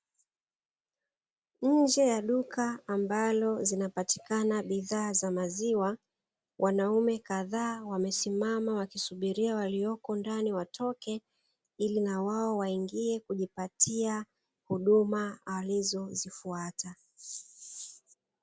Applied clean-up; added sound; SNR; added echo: none; none; none; none.